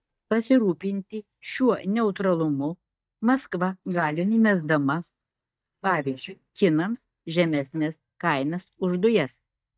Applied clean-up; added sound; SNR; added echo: neural mask model DeepFilterNet 3.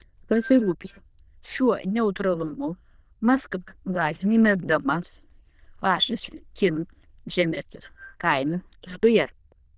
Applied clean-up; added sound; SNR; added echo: neural diffusion model UNIVERSE++.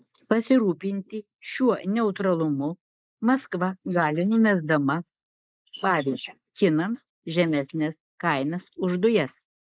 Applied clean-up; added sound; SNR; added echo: neural mask model Resemble Enhance denoiser.